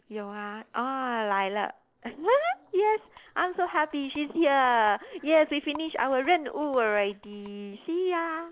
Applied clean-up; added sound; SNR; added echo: neural separator model SepFormer DNS4.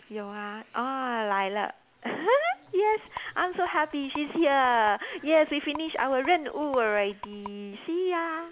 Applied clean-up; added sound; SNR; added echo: none; Rattle; 17 dB; none.